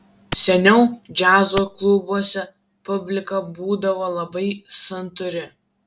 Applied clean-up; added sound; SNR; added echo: none; Clapping; 11 dB; none.